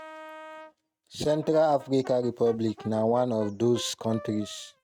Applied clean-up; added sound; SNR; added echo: neural mask model RNNoise.